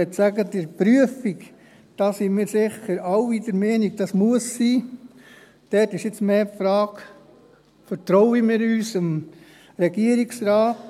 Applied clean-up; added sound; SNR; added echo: none; none; none; none.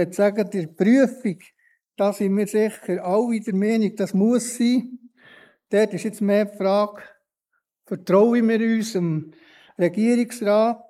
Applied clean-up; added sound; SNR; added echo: neural mask model Resemble Enhance denoiser.